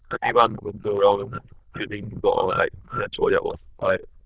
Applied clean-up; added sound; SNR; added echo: neural diffusion model UNIVERSE++.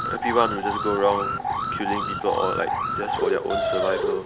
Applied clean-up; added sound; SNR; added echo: none; Alarm; 0 dB; none.